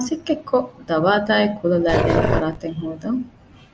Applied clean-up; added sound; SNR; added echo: none; Growling; 0 dB; none.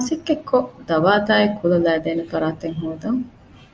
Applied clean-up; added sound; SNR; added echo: none; none; none; none.